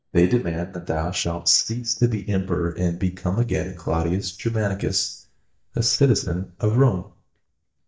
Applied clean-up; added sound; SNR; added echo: neural mask model DeepFilterNet 3.